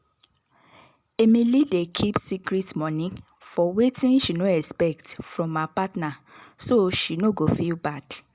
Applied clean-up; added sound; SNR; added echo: none; none; none; none.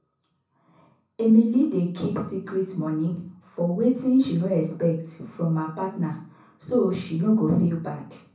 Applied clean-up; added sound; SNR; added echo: none; none; none; reverberation time 0.6 s.